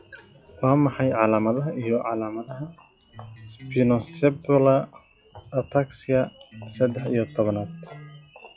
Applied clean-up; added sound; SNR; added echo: classical method log-MMSE.